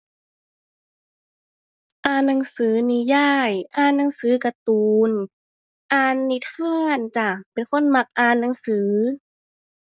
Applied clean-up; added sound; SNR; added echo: none; none; none; none.